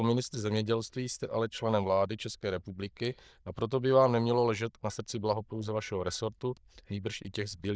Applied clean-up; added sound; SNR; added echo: neural diffusion model UNIVERSE++.